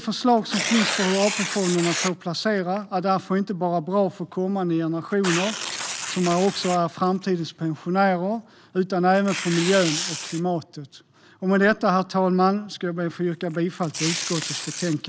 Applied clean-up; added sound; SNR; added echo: none; Tearing; 9 dB; none.